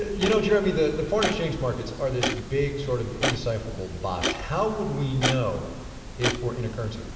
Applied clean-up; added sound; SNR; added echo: none; Clock; 5 dB; reverberation time 2.1 s.